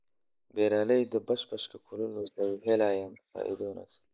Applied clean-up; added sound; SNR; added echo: neural mask model Resemble Enhance denoiser.